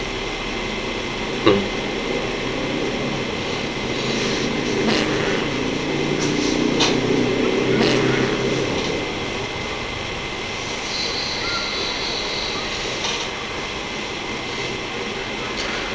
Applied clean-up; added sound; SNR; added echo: none; Fart; 5 dB; none.